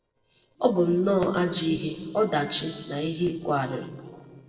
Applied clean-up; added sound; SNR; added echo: neural separator model SepFormer DNS4.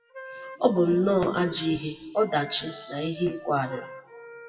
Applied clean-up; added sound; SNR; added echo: classical method WPE with log-MMSE.